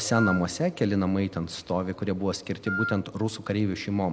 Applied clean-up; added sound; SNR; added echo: none; Wind instrument, woodwind instrument; 6 dB; none.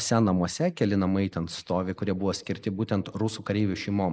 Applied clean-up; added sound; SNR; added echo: neural mask model Resemble Enhance denoiser.